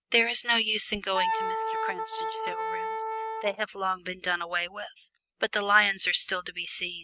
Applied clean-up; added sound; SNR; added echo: neural mask model RNNoise.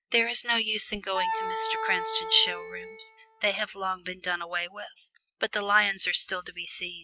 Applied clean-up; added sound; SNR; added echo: classical method log-MMSE.